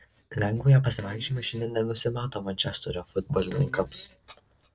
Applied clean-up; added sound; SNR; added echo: neural separator model SepFormer DNS4.